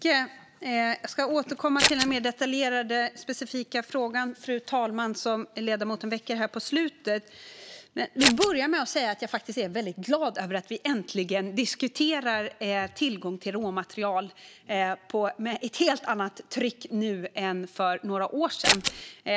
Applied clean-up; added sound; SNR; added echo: none; Scissors; -4 dB; none.